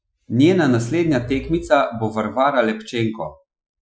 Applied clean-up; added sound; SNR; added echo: classical method Wiener filter.